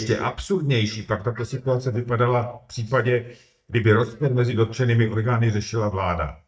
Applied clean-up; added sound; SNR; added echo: neural mask model DeepFilterNet 3.